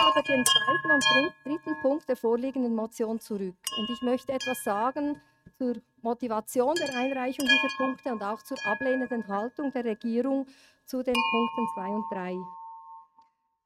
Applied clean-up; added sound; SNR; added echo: neural mask model RNNoise.